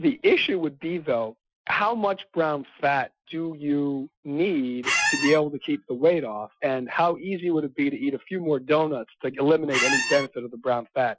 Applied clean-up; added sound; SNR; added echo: classical method Wiener filter.